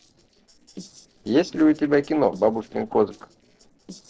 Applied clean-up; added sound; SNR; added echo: neural separator model SepFormer DNS4.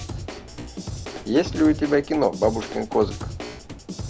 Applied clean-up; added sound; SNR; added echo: none; Drum / Drum kit; 9 dB; none.